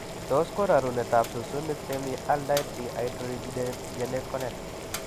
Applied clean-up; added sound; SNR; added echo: none; Boiling; 7 dB; none.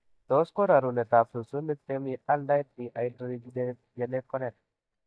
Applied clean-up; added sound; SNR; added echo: neural mask model DeepFilterNet 3.